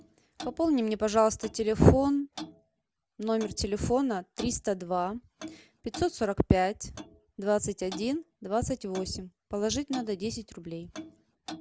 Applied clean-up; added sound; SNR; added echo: none; Clock; 18 dB; none.